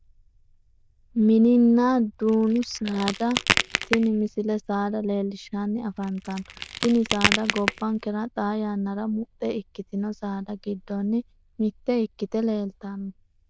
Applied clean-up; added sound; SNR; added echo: neural diffusion model UNIVERSE++.